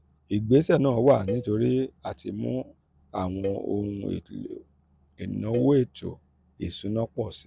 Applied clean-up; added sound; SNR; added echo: none; Cowbell; 13 dB; none.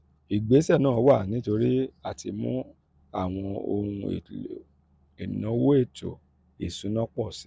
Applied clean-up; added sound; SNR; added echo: none; none; none; none.